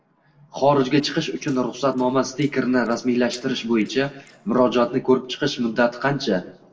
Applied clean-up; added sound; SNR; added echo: neural separator model SepFormer DNS4.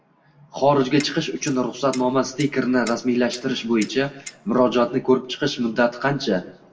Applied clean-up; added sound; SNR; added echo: none; Clock; 20 dB; reverberation time 0.6 s.